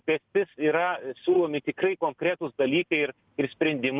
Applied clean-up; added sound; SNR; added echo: none; none; none; none.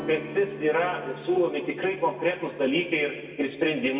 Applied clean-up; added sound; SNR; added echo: none; Strum; 17 dB; reverberation time 1.6 s.